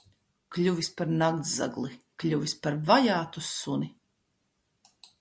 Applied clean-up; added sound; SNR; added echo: none; none; none; none.